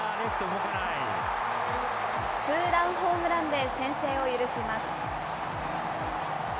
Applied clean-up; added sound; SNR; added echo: none; none; none; none.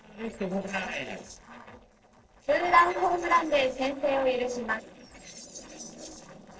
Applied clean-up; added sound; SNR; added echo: neural separator model SepFormer DNS4.